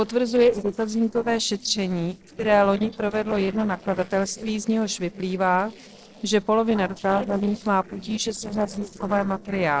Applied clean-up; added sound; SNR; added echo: neural separator model SepFormer DNS4.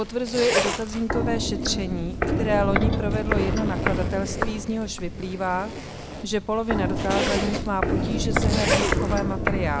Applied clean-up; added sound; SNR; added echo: none; Walk, footsteps + Zipper (clothing); -2 dB; none.